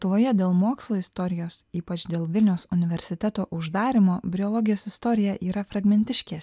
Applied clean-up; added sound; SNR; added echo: none; none; none; none.